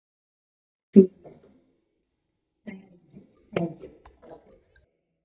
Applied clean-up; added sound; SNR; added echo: neural mask model DeepFilterNet 3.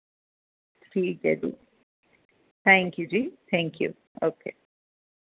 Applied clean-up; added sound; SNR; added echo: none; none; none; none.